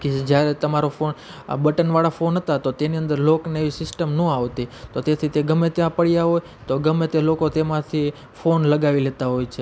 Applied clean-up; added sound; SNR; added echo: none; none; none; none.